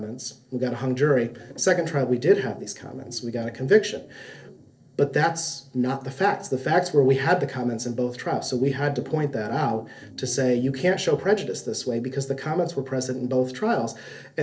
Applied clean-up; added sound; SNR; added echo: neural separator model SepFormer DNS4.